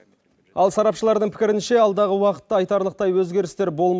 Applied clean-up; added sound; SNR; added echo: none; none; none; none.